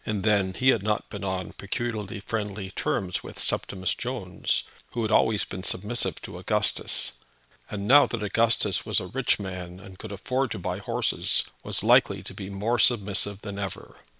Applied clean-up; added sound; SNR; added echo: neural separator model SepFormer WHAM!.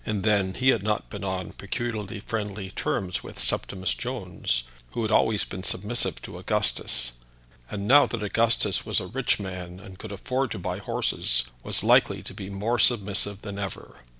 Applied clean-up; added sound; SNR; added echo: none; none; none; none.